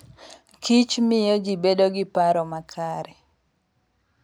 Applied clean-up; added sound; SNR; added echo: none; none; none; none.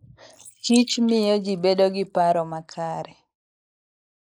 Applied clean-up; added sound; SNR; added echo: neural mask model Resemble Enhance denoiser.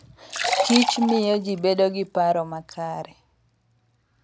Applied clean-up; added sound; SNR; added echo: none; Liquid; 6 dB; none.